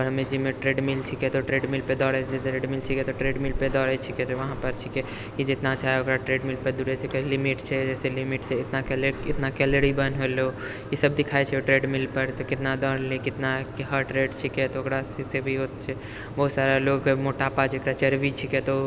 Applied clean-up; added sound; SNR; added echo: none; Chewing, mastication; 15 dB; none.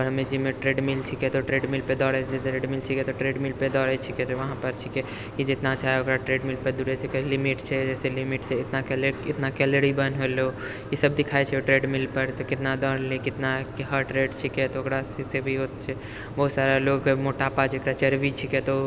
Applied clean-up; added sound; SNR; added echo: none; none; none; none.